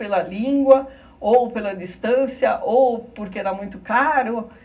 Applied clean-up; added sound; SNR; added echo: none; none; none; reverberation time 0.4 s.